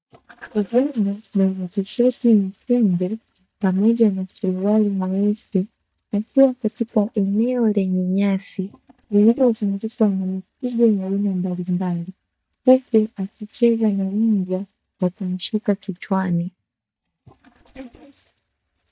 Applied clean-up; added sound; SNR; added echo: neural mask model DeepFilterNet 3.